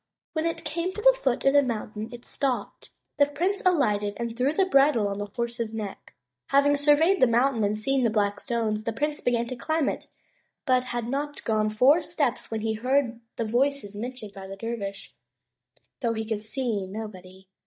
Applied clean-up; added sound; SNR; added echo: neural mask model DeepFilterNet 3.